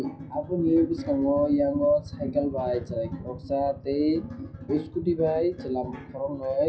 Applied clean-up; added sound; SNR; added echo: classical method WPE with log-MMSE.